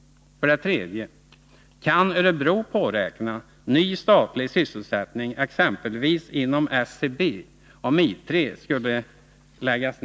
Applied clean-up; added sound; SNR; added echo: none; none; none; none.